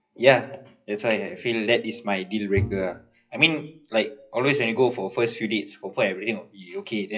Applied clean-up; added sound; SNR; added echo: classical method WPE with log-MMSE.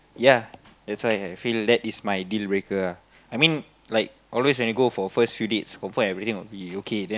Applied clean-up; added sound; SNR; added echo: none; none; none; none.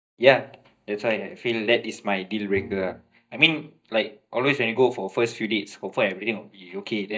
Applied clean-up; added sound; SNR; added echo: neural mask model DeepFilterNet 3.